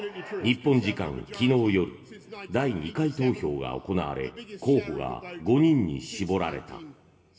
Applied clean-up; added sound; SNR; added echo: none; none; none; reverberation time 1.4 s.